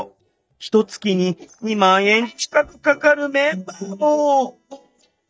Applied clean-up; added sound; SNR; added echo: neural mask model DeepFilterNet 3.